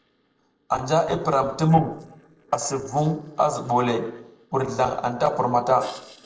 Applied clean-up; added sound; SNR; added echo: neural separator model SepFormer DNS4.